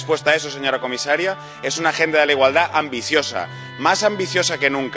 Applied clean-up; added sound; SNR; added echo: none; Musical instrument; 17 dB; none.